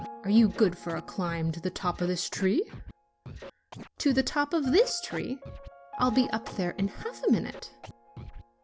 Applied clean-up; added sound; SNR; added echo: none; Scratching (performance technique) + Piano; 14 dB; none.